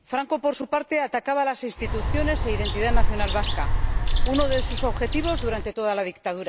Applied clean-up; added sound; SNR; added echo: none; Bird; -5 dB; none.